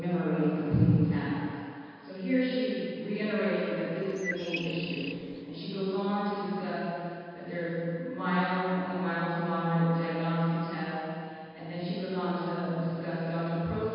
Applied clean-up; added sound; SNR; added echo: none; Bird; 10 dB; reverberation time 2.1 s.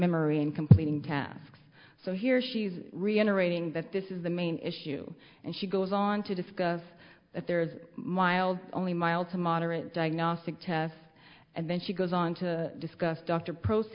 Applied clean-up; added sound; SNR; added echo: none; none; none; none.